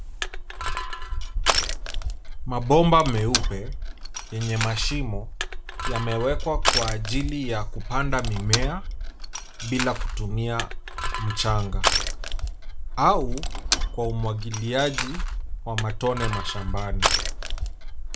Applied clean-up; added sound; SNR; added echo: none; Crushing; -1 dB; none.